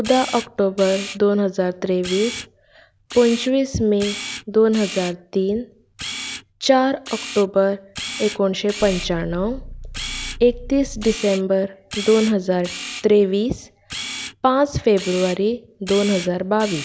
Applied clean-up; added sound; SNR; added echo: none; Idling / Car + Camera; 13 dB; none.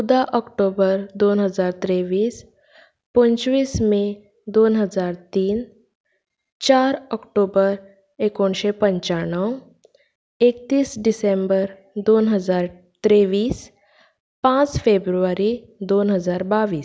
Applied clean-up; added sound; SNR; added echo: none; none; none; none.